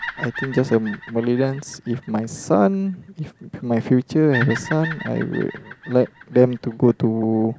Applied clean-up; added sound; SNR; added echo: none; Bird vocalization, bird call, bird song; 14 dB; none.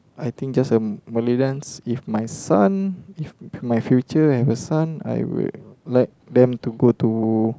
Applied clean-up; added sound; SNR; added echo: none; none; none; none.